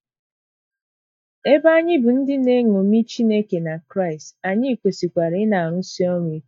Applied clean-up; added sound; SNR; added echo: neural mask model DeepFilterNet 3.